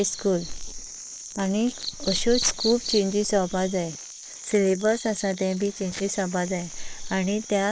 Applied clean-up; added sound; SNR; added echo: neural mask model Resemble Enhance denoiser.